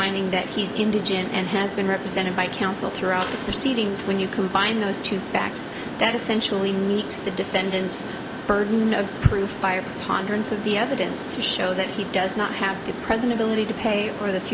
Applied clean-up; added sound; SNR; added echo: none; Mechanisms; 8 dB; none.